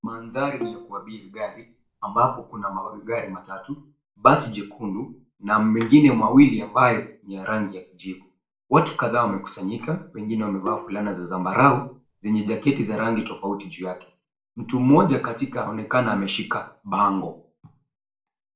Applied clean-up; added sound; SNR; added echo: none; Bowed string instrument; 16 dB; reverberation time 0.4 s.